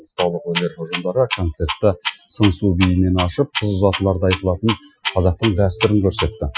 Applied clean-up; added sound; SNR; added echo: classical method Wiener filter.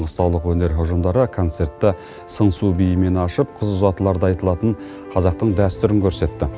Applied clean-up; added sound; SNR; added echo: none; none; none; none.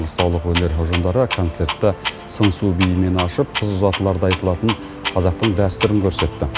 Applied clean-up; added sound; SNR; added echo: none; Clock; 10 dB; none.